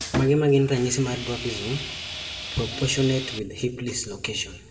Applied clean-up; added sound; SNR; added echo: none; Sawing; 8 dB; reverberation time 1.1 s.